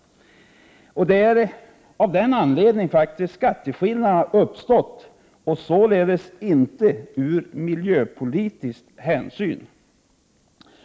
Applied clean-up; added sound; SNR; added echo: none; none; none; none.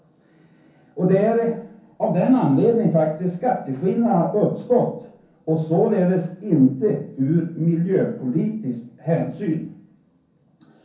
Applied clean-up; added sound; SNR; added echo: none; none; none; reverberation time 0.6 s.